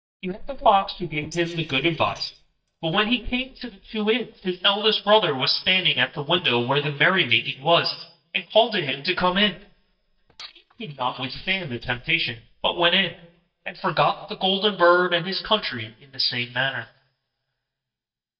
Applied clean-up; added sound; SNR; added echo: neural mask model DeepFilterNet 3.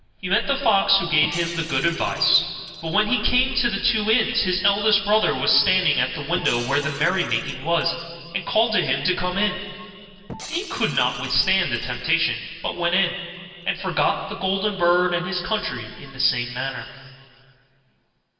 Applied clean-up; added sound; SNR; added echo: none; Shatter; 18 dB; reverberation time 2.9 s.